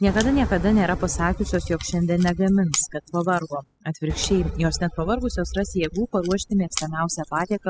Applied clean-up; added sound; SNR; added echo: classical method spectral subtraction.